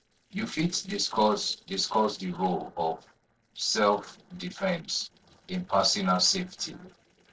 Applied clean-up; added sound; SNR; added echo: neural separator model SepFormer DNS4.